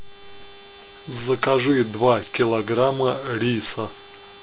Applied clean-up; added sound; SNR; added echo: none; none; none; none.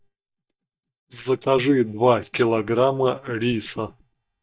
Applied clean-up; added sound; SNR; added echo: neural mask model DeepFilterNet 3.